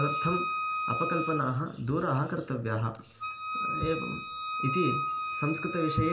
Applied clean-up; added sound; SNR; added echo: none; Wind instrument, woodwind instrument; 3 dB; reverberation time 0.5 s.